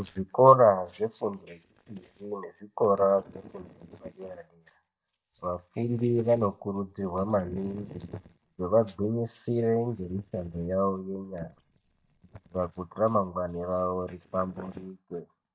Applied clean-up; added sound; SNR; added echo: neural mask model DeepFilterNet 3.